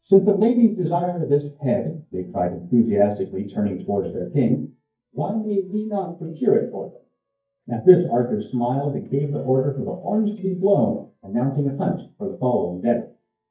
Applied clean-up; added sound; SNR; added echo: neural mask model DeepFilterNet 3.